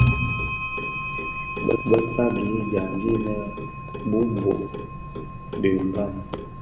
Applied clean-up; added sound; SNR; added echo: none; Clock; 1 dB; none.